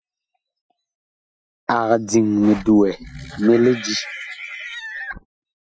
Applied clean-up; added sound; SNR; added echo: classical method Wiener filter.